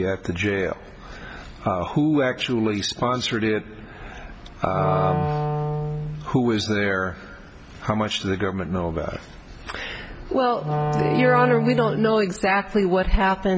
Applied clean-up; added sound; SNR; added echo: none; Wind instrument, woodwind instrument; 3 dB; none.